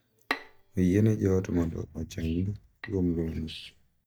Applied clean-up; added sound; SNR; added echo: neural mask model DeepFilterNet 3.